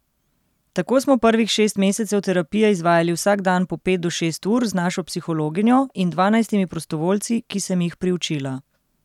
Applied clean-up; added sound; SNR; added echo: none; none; none; none.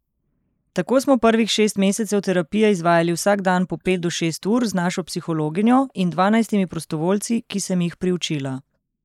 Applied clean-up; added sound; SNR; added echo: neural mask model Resemble Enhance denoiser.